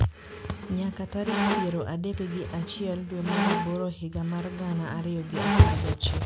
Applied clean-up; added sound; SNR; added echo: none; Squeak; 4 dB; none.